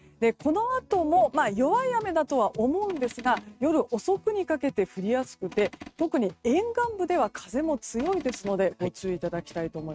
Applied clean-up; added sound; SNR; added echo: neural mask model RNNoise.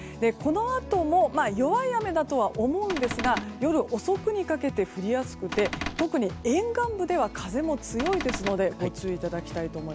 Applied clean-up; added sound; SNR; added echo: none; Cupboard open or close / Door; 6 dB; none.